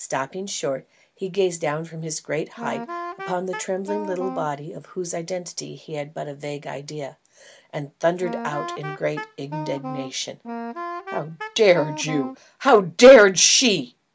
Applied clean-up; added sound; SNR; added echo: none; Wind instrument, woodwind instrument; 10 dB; none.